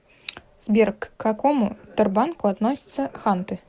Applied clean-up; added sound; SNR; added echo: none; none; none; none.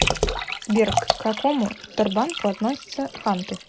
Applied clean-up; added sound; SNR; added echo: none; Liquid; 4 dB; none.